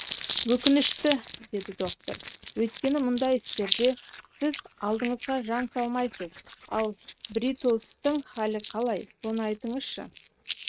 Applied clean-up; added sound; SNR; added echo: neural mask model RNNoise.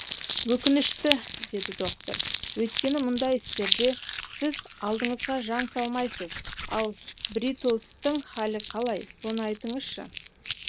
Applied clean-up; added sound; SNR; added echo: none; Crumpling, crinkling; 5 dB; none.